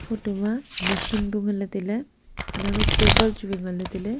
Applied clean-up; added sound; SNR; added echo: none; Domestic sounds, home sounds; 0 dB; none.